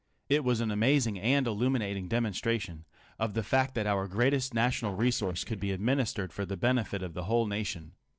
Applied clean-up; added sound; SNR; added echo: neural separator model SepFormer DNS4.